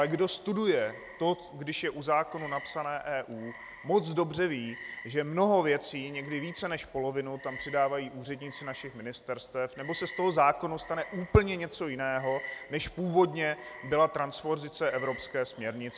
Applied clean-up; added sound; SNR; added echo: none; Frog; 17 dB; none.